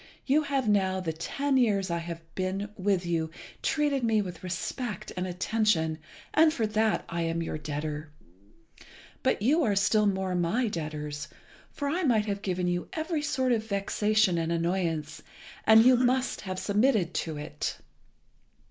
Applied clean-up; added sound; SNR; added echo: neural mask model Resemble Enhance denoiser.